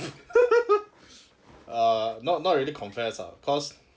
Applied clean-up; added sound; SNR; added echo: none; none; none; none.